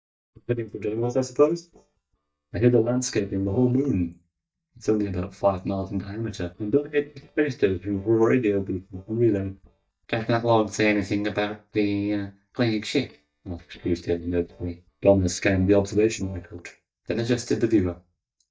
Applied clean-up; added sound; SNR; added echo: neural mask model DeepFilterNet 3.